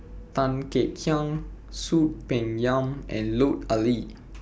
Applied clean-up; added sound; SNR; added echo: none; none; none; none.